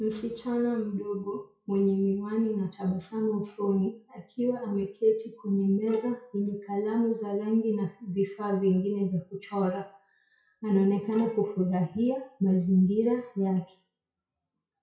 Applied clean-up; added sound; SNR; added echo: classical method WPE with log-MMSE.